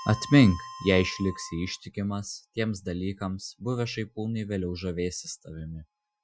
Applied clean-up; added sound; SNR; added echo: classical method Wiener filter.